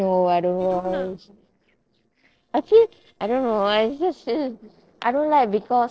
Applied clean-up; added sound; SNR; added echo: neural separator model SepFormer DNS4.